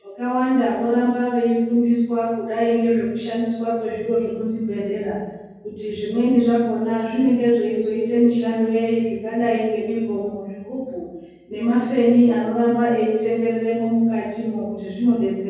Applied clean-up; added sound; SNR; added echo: none; none; none; reverberation time 1.3 s.